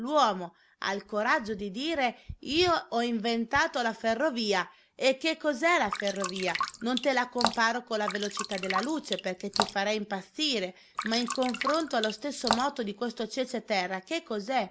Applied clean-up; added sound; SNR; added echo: none; Drip; 5 dB; none.